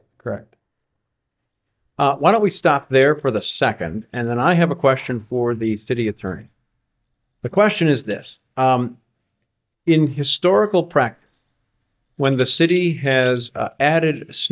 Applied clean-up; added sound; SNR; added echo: neural mask model DeepFilterNet 3.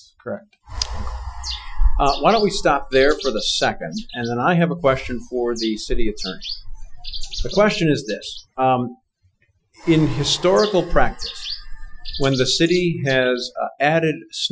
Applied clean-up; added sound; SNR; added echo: classical method Wiener filter.